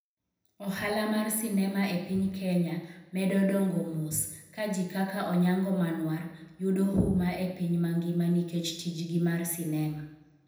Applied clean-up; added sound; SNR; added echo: none; none; none; reverberation time 0.8 s.